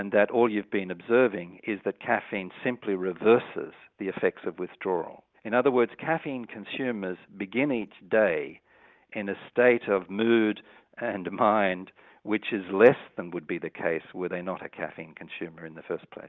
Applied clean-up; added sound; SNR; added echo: none; none; none; none.